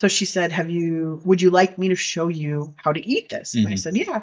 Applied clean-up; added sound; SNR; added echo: neural mask model DeepFilterNet 3.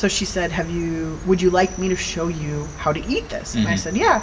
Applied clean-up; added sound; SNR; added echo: none; Cricket; 13 dB; reverberation time 1.5 s.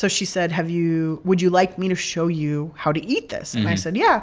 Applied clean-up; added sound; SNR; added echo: none; none; none; none.